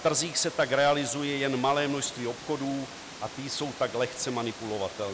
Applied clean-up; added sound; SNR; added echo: none; Water; 14 dB; none.